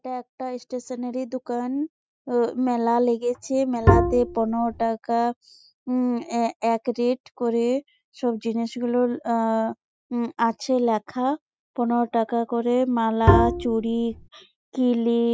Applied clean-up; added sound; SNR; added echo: none; Bowed string instrument; -2 dB; none.